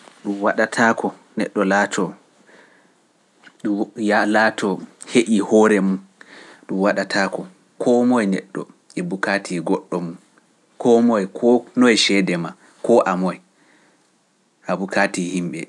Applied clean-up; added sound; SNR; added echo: none; none; none; none.